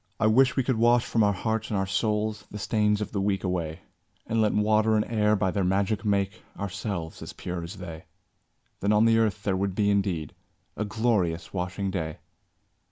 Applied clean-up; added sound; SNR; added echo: none; none; none; none.